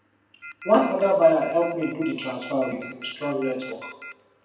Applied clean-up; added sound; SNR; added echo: none; Telephone; 17 dB; reverberation time 0.9 s.